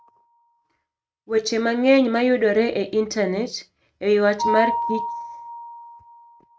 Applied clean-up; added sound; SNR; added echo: neural mask model RNNoise.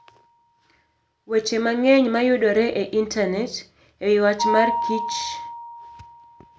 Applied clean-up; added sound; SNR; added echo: none; Mallet percussion; 9 dB; none.